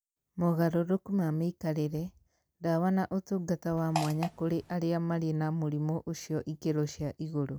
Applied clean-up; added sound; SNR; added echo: none; Fart; 8 dB; none.